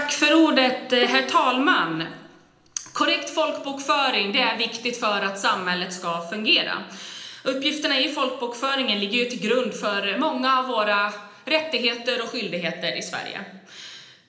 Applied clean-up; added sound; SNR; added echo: none; Bowed string instrument; 14 dB; reverberation time 0.8 s.